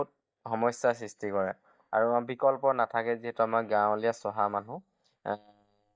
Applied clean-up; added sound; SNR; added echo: neural mask model DeepFilterNet 3.